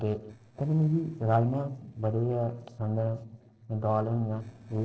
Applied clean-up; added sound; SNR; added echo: neural separator model SepFormer DNS4.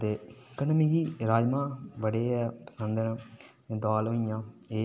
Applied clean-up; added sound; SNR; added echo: none; none; none; none.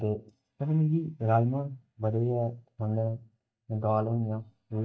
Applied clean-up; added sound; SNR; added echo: neural mask model DeepFilterNet 3.